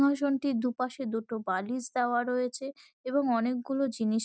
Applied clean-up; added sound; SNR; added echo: none; none; none; none.